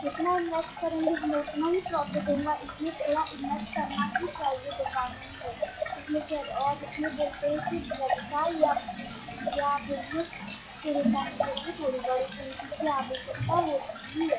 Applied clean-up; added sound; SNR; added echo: classical method log-MMSE.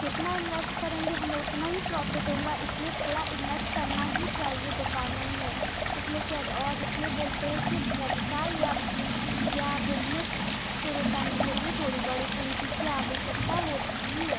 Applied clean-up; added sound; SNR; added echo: none; Stream; -4 dB; none.